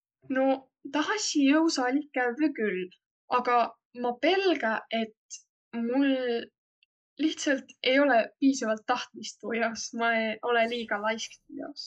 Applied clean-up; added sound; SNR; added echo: neural mask model Resemble Enhance denoiser.